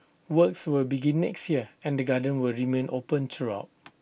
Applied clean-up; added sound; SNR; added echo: none; none; none; none.